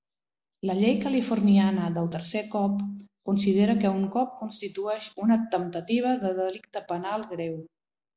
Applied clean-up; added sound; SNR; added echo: none; none; none; none.